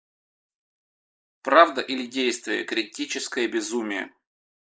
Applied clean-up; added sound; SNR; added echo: neural mask model Resemble Enhance denoiser.